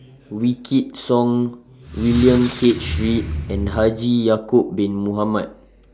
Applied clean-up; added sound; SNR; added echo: none; Squeak; 7 dB; none.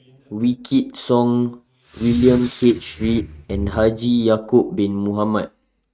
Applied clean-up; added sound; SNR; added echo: neural mask model RNNoise.